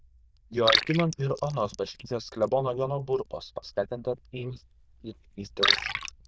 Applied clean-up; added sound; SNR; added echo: neural diffusion model UNIVERSE++.